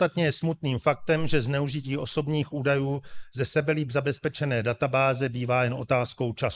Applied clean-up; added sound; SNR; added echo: neural mask model Resemble Enhance denoiser.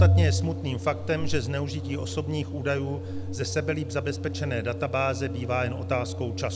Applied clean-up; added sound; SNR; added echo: none; Organ; -1 dB; none.